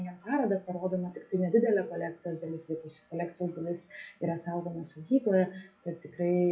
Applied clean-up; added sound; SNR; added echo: classical method WPE with log-MMSE.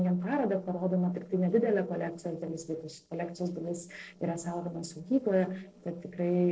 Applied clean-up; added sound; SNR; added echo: neural separator model SepFormer DNS4.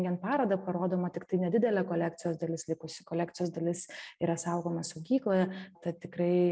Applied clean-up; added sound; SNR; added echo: none; none; none; none.